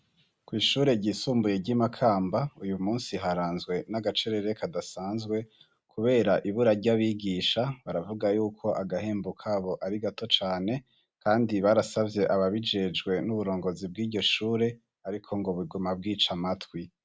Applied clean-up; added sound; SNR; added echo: none; none; none; none.